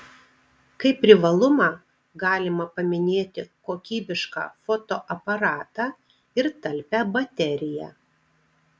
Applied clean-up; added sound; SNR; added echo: none; none; none; none.